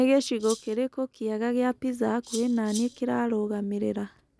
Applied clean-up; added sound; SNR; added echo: none; Rattle (instrument); 13 dB; none.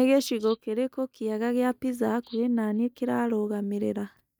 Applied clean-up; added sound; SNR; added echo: neural mask model DeepFilterNet 3.